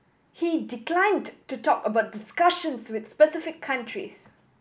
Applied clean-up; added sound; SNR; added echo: none; none; none; none.